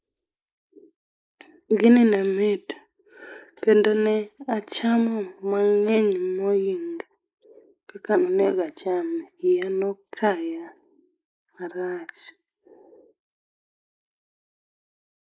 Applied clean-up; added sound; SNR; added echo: neural mask model Resemble Enhance denoiser.